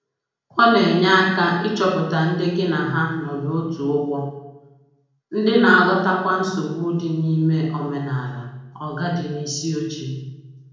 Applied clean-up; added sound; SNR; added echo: none; none; none; reverberation time 0.9 s.